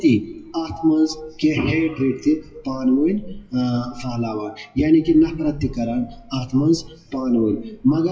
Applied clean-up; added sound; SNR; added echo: classical method WPE with log-MMSE.